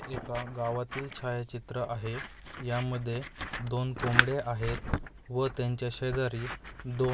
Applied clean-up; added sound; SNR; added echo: none; Scissors; 4 dB; none.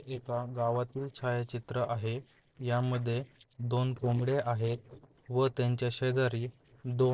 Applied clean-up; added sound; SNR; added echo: neural separator model SepFormer DNS4.